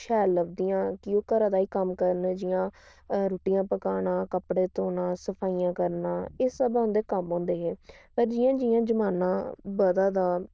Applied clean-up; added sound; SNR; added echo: neural diffusion model UNIVERSE++.